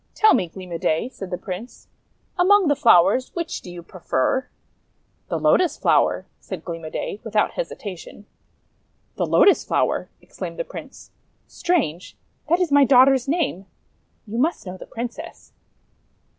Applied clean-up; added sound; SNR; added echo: none; none; none; none.